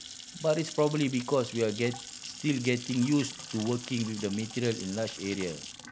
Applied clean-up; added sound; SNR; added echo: none; Sink (filling or washing) / Water tap, faucet / Splash, splatter; 13 dB; none.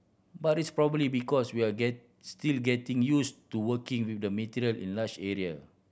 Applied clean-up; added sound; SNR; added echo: none; none; none; none.